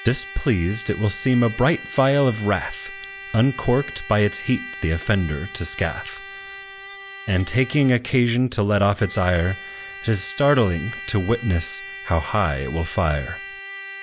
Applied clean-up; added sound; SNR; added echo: none; Trumpet; 14 dB; none.